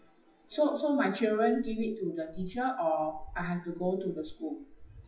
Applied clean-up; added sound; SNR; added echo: classical method WPE with log-MMSE.